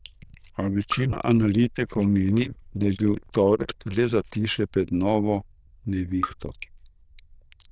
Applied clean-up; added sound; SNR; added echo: neural diffusion model UNIVERSE++.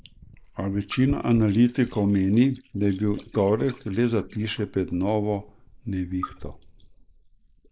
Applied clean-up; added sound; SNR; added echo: neural mask model Resemble Enhance denoiser.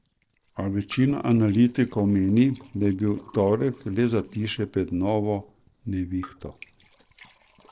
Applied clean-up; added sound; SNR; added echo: neural separator model SepFormer DNS4.